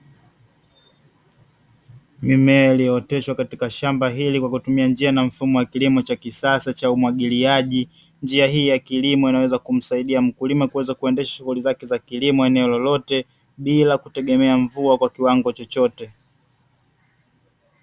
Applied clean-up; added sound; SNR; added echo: none; none; none; none.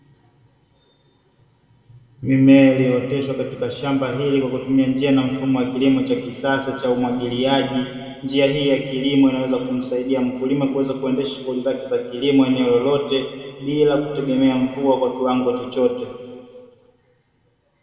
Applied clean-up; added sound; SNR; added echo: none; none; none; reverberation time 2.0 s.